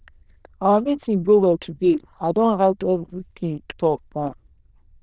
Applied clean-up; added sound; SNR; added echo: neural diffusion model UNIVERSE++.